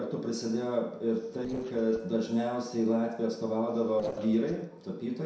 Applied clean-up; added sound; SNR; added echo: neural separator model SepFormer DNS4.